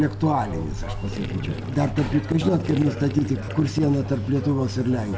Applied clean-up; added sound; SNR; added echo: none; Gurgling; 15 dB; none.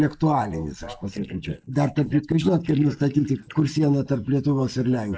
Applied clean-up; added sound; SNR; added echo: neural mask model Resemble Enhance denoiser.